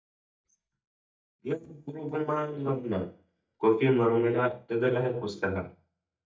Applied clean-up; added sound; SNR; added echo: neural mask model DeepFilterNet 3.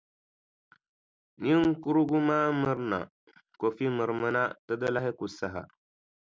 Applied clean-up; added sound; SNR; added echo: none; none; none; none.